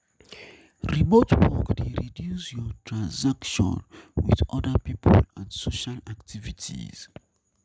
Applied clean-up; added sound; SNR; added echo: none; none; none; none.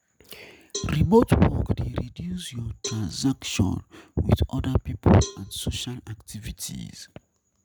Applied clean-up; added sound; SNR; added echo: none; Cowbell; 18 dB; none.